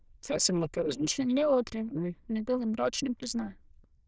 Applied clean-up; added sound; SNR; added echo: neural diffusion model UNIVERSE++.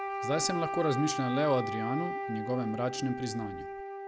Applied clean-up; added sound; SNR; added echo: none; Wind instrument, woodwind instrument; 4 dB; none.